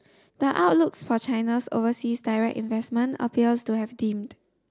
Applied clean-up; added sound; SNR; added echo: none; none; none; none.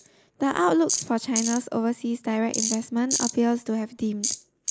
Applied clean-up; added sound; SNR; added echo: neural mask model Resemble Enhance denoiser.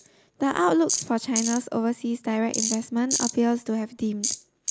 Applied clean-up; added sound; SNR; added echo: none; Tools; 7 dB; none.